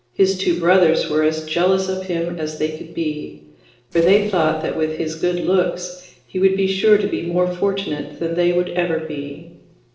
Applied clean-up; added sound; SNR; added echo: neural separator model SepFormer DNS4.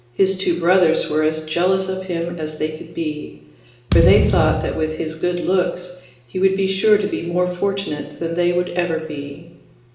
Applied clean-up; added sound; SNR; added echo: none; Thump, thud; -1 dB; reverberation time 0.8 s.